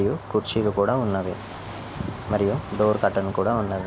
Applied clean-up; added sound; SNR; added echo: none; Waves, surf; 18 dB; none.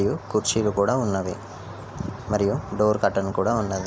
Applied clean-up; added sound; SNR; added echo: none; none; none; none.